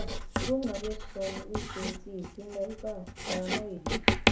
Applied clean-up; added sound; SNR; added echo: none; Writing; -4 dB; reverberation time 0.3 s.